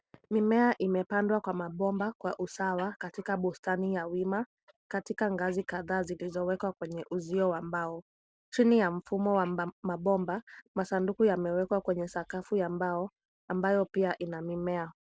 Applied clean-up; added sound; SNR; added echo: none; none; none; none.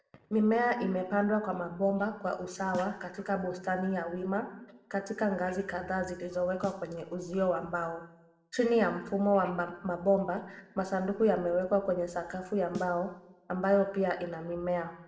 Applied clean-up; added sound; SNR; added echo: none; Snare drum; 18 dB; reverberation time 0.8 s.